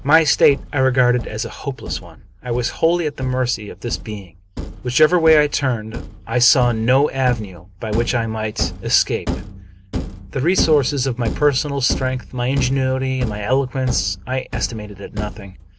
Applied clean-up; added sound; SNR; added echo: none; Thump, thud; 10 dB; none.